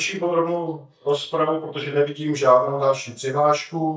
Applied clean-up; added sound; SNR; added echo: neural mask model DeepFilterNet 3.